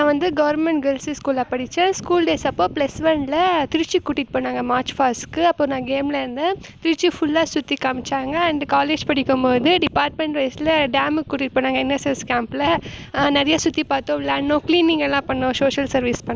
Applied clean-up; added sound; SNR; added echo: none; none; none; none.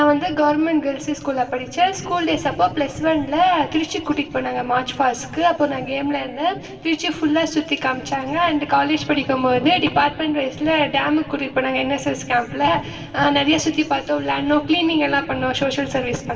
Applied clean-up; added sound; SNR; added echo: none; none; none; reverberation time 1.9 s.